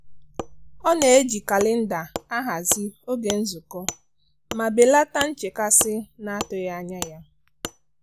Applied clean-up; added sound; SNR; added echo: none; Wood; 13 dB; none.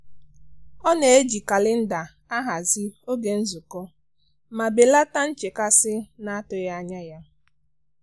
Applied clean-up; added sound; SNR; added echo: none; none; none; none.